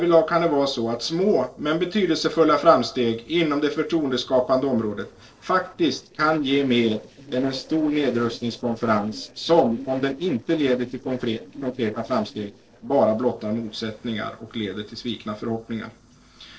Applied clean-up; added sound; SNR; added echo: neural separator model SepFormer DNS4.